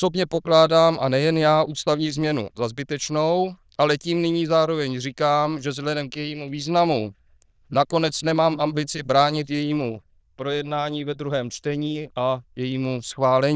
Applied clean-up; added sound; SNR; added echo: neural diffusion model UNIVERSE++.